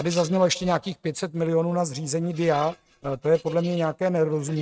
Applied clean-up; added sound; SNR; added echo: neural mask model RNNoise.